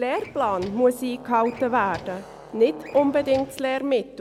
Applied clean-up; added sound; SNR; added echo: none; Brass instrument + Drawer open or close; 18 dB; none.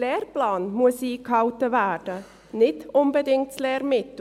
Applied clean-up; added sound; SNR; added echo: none; none; none; none.